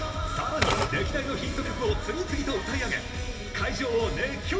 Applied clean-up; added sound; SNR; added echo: none; Typewriter; 4 dB; reverberation time 2.4 s.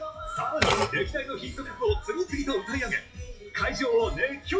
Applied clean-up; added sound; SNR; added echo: classical method WPE with log-MMSE.